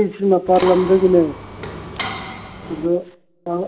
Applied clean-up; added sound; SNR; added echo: none; Mechanisms; 11 dB; reverberation time 0.6 s.